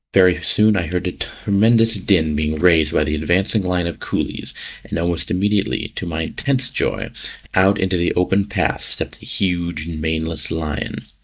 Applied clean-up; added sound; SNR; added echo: neural mask model DeepFilterNet 3.